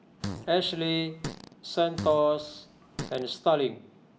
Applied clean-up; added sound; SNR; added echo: none; Fart; 12 dB; none.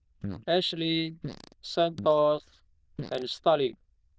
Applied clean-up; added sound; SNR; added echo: neural diffusion model UNIVERSE++.